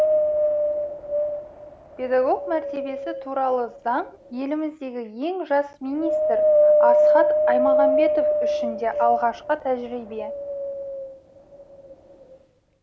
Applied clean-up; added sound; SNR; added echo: none; Wind; -4 dB; none.